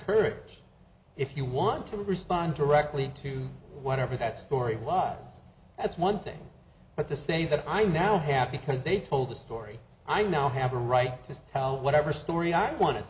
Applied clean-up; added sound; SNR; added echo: none; none; none; none.